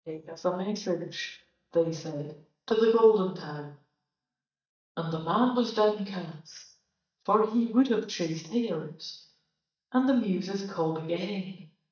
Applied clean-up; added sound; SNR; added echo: neural mask model DeepFilterNet 3.